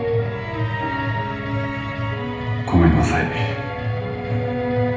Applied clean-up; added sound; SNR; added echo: none; Mechanisms; 4 dB; reverberation time 0.8 s.